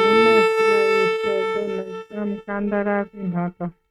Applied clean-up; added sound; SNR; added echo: neural mask model RNNoise.